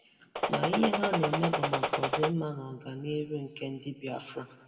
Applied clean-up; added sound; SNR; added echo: none; Gunshot, gunfire; -4 dB; reverberation time 1.4 s.